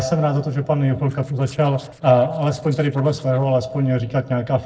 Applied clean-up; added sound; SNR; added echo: neural separator model SepFormer DNS4.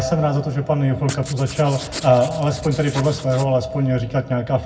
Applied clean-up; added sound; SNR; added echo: none; Writing; 14 dB; reverberation time 0.3 s.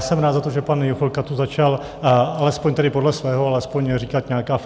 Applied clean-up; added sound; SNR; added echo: none; none; none; none.